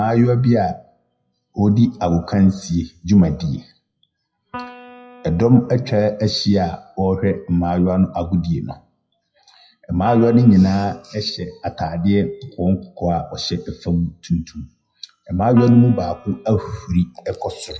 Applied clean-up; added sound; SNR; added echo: classical method WPE with log-MMSE.